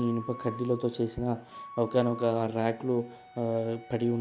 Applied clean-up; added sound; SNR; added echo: none; Wind instrument, woodwind instrument; 17 dB; none.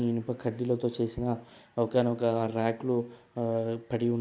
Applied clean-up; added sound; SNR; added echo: none; none; none; none.